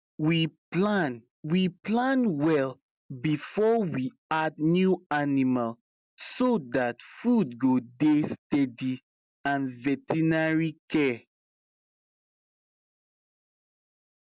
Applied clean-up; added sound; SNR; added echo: none; none; none; none.